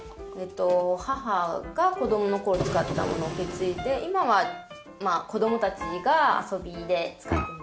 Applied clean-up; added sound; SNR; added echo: none; Printer; 6 dB; none.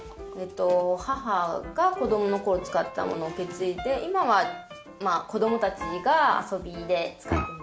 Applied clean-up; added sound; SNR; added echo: none; none; none; none.